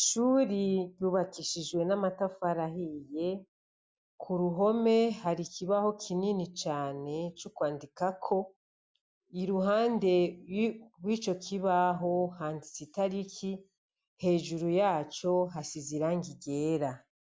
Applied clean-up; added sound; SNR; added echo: none; none; none; none.